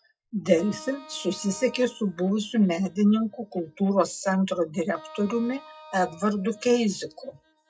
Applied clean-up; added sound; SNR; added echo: classical method WPE with log-MMSE.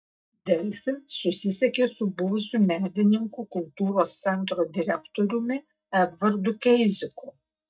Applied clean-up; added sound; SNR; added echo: neural mask model DeepFilterNet 3.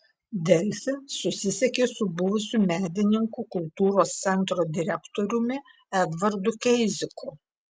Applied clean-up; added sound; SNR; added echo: none; none; none; none.